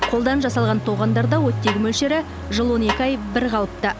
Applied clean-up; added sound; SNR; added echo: none; Snare drum + Engine starting / Car; 5 dB; none.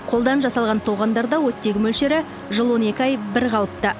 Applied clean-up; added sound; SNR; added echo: none; none; none; none.